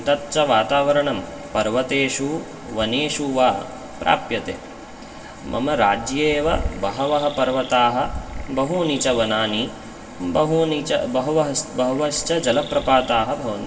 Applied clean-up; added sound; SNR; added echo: none; Chirp, tweet; 19 dB; reverberation time 0.2 s.